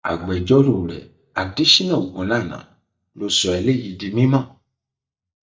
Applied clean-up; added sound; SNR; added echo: neural mask model DeepFilterNet 3.